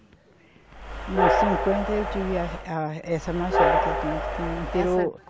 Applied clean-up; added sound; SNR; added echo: none; Train; -2 dB; none.